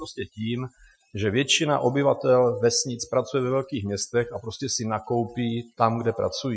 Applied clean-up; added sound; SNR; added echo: classical method Wiener filter.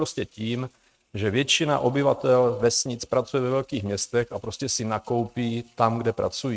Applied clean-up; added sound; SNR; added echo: neural mask model RNNoise.